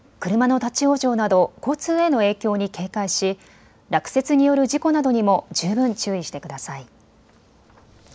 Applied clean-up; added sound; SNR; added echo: none; none; none; none.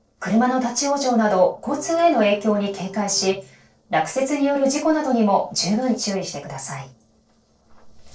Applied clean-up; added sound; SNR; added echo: neural separator model SepFormer DNS4.